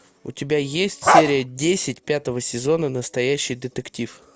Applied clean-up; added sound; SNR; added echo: none; Bark; -4 dB; none.